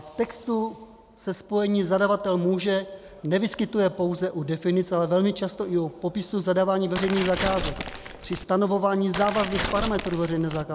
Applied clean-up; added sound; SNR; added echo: none; Tearing; 7 dB; none.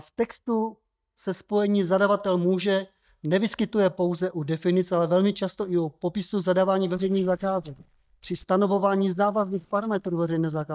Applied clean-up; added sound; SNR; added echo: neural mask model DeepFilterNet 3.